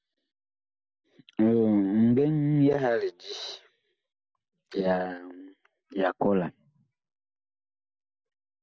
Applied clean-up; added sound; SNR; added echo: none; none; none; none.